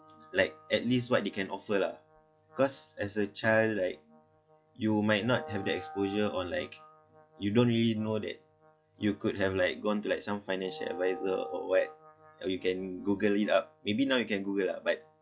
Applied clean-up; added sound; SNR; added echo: classical method log-MMSE.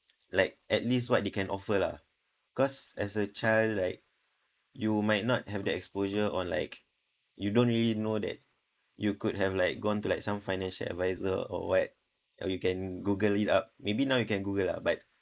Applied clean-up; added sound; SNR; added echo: neural mask model Resemble Enhance denoiser.